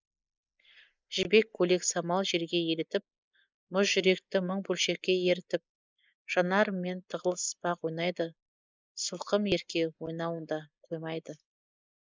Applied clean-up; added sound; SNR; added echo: neural mask model Resemble Enhance denoiser.